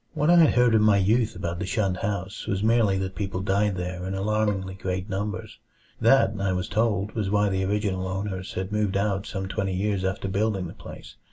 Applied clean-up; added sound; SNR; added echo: none; Bowed string instrument; 17 dB; none.